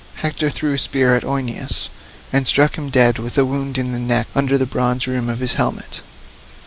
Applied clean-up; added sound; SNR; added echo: none; none; none; none.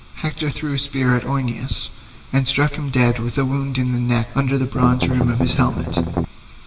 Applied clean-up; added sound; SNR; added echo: none; Strum; 1 dB; reverberation time 1.4 s.